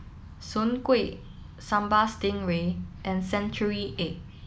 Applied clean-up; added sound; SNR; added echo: none; none; none; none.